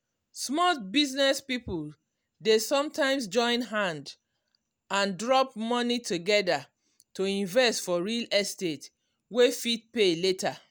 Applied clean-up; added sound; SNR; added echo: none; none; none; none.